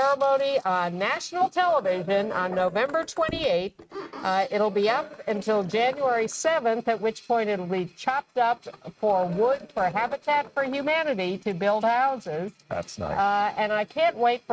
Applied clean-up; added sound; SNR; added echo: neural mask model RNNoise.